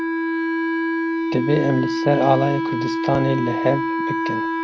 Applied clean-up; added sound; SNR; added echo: none; Wind instrument, woodwind instrument; 0 dB; none.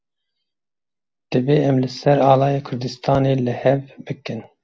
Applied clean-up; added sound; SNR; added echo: none; none; none; none.